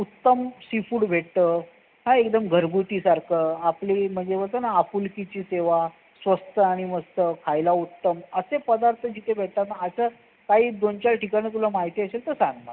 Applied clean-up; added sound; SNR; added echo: none; none; none; none.